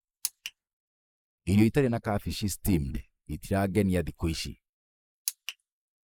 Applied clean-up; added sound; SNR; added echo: neural mask model Resemble Enhance denoiser.